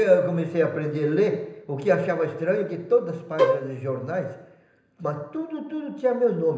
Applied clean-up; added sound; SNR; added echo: none; Bowed string instrument; -1 dB; reverberation time 0.9 s.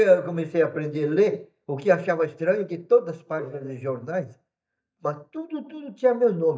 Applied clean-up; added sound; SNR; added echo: neural mask model DeepFilterNet 3.